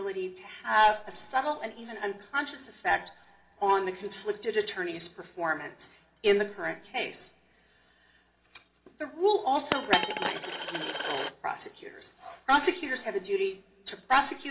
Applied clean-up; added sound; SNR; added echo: none; Coin (dropping); 5 dB; reverberation time 1.3 s.